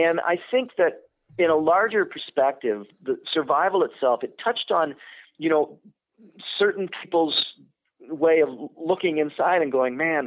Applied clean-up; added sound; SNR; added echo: none; none; none; none.